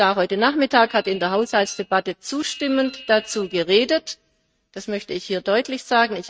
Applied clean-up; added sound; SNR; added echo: neural mask model RNNoise.